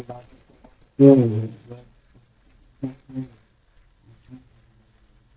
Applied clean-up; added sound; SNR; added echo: neural mask model DeepFilterNet 3.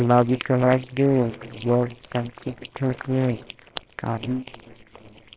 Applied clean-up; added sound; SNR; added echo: neural separator model SepFormer WHAMR!.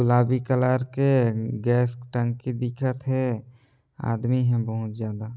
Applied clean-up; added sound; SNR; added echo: none; none; none; none.